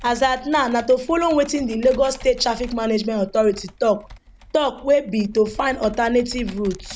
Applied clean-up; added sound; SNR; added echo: none; Computer keyboard; 19 dB; none.